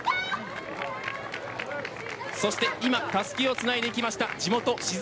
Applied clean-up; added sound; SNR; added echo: none; none; none; none.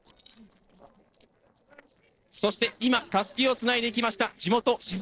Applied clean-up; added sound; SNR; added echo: neural separator model SepFormer DNS4.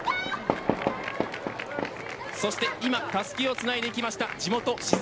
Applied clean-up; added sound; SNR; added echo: none; Fireworks; 4 dB; none.